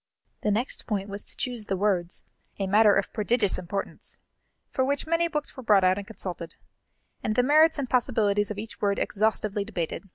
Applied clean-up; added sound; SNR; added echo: none; none; none; none.